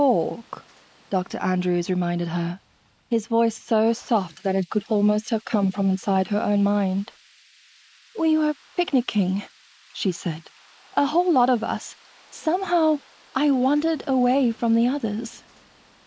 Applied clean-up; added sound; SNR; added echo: neural mask model Resemble Enhance denoiser.